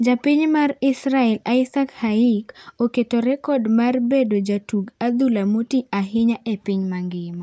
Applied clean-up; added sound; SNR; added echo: none; none; none; none.